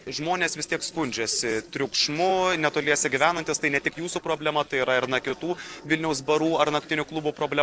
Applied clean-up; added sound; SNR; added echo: neural separator model SepFormer DNS4.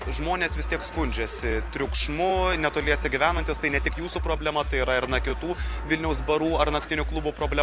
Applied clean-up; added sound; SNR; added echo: none; Sliding door; 19 dB; none.